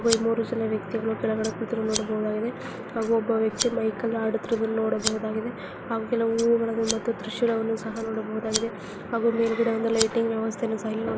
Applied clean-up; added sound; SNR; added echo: none; Scissors; 12 dB; none.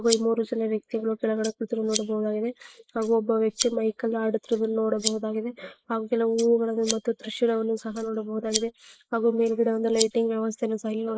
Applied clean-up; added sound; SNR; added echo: neural mask model Resemble Enhance denoiser.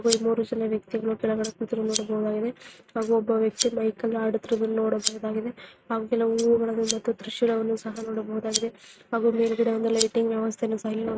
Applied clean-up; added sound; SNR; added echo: neural mask model RNNoise.